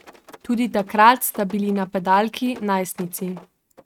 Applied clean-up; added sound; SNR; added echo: neural mask model RNNoise.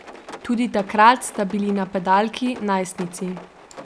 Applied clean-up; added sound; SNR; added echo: none; Rain; 19 dB; none.